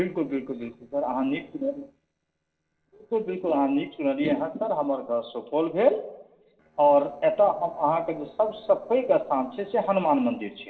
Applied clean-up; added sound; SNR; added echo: neural separator model SepFormer DNS4.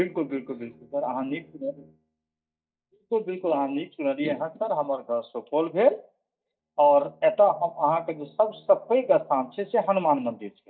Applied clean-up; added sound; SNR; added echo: neural mask model DeepFilterNet 3.